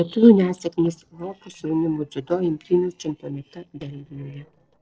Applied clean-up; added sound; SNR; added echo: neural separator model SepFormer DNS4.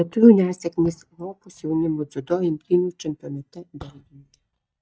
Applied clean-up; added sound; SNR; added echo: neural mask model DeepFilterNet 3.